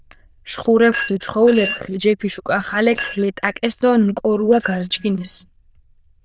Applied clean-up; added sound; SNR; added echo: neural diffusion model UNIVERSE++.